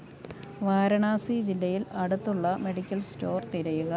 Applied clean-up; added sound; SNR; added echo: none; none; none; none.